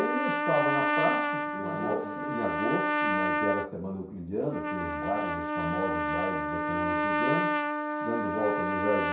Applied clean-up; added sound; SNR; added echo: none; Trumpet; -3 dB; reverberation time 0.6 s.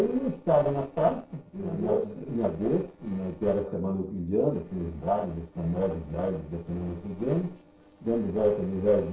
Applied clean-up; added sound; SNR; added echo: neural separator model SepFormer DNS4.